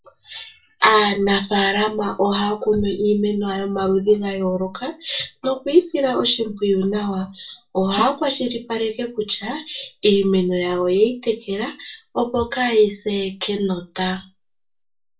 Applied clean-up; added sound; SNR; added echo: none; Snare drum; 17 dB; reverberation time 0.2 s.